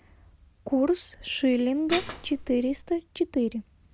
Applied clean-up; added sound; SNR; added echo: none; Dishes, pots, and pans; 10 dB; none.